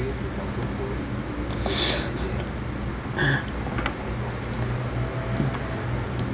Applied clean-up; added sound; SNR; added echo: none; none; none; none.